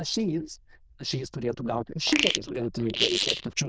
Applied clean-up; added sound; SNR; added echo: neural diffusion model UNIVERSE++.